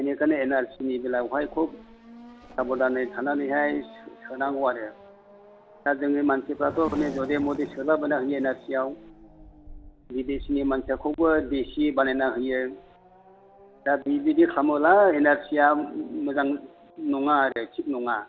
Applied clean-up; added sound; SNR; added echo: none; Race car, auto racing / Accelerating, revving, vroom; 19 dB; none.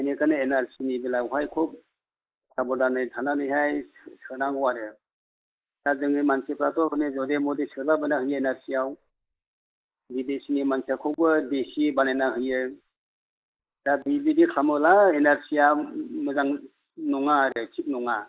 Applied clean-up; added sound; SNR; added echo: neural mask model Resemble Enhance denoiser.